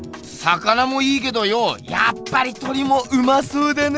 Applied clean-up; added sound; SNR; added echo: none; none; none; none.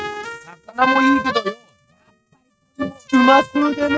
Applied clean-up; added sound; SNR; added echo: neural mask model RNNoise.